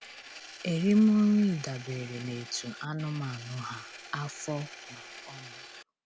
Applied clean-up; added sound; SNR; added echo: none; Engine; 16 dB; none.